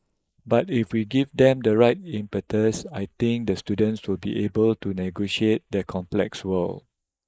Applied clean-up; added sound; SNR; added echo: neural mask model Resemble Enhance denoiser.